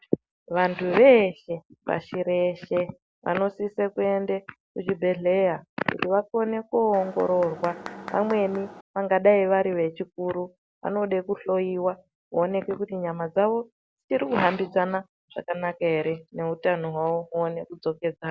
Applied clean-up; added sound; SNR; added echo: none; Mechanisms; 14 dB; none.